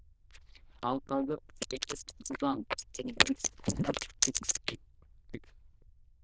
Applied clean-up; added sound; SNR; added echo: neural diffusion model UNIVERSE++.